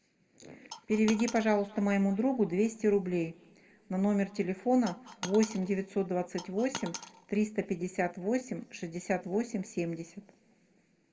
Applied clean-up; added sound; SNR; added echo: none; Coin (dropping); 13 dB; reverberation time 1.8 s.